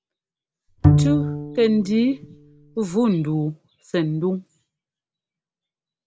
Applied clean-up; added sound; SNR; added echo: none; Bowed string instrument; -2 dB; none.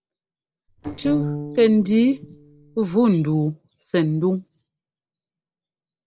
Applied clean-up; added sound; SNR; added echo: neural separator model SepFormer DNS4.